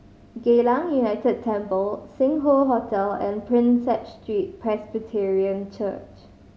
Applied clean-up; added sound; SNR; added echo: none; none; none; none.